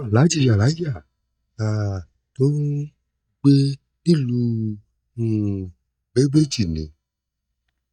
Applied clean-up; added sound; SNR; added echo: neural mask model DeepFilterNet 3.